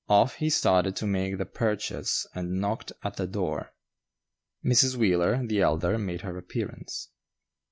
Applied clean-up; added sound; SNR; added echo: none; none; none; none.